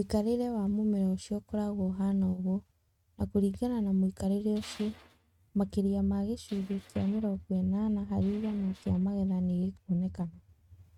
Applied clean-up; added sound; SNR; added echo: neural mask model RNNoise.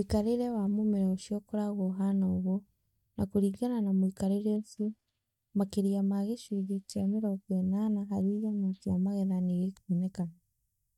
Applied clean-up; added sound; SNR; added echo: neural mask model DeepFilterNet 3.